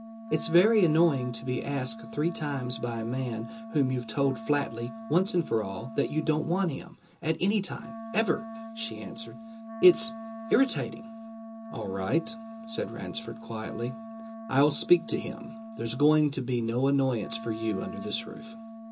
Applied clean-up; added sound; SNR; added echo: none; Wind instrument, woodwind instrument; 13 dB; reverberation time 0.2 s.